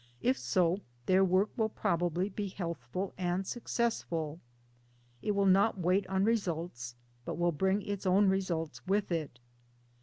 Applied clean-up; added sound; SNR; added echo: none; none; none; none.